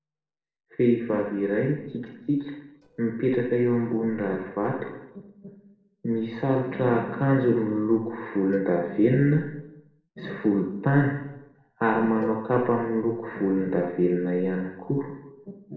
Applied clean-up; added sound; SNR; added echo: neural separator model SepFormer DNS4.